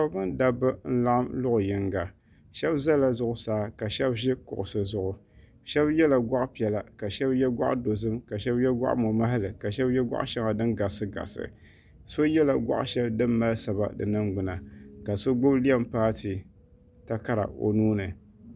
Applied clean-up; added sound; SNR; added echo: none; none; none; none.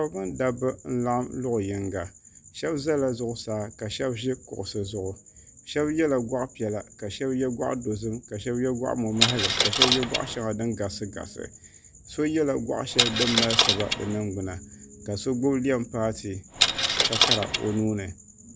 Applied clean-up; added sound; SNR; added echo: none; Coin (dropping); -4 dB; none.